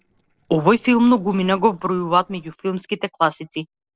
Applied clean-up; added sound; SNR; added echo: neural separator model SepFormer DNS4.